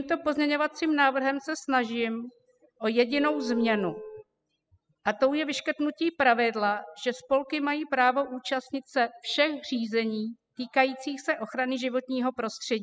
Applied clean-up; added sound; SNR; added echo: classical method spectral subtraction.